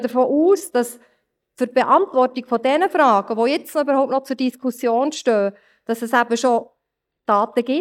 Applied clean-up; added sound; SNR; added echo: neural mask model DeepFilterNet 3.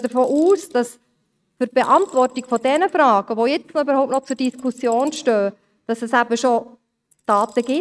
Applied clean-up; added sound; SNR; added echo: neural mask model RNNoise.